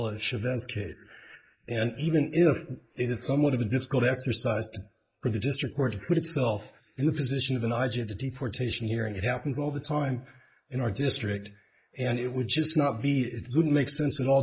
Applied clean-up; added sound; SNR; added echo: neural mask model Resemble Enhance denoiser.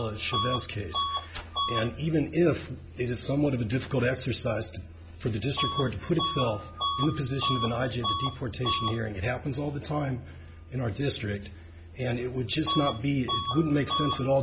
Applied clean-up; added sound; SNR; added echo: none; Bus / Alarm; 6 dB; none.